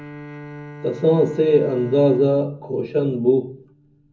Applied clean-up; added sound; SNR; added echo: none; Bowed string instrument; 18 dB; reverberation time 0.4 s.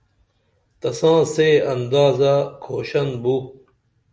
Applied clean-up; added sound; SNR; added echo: none; none; none; none.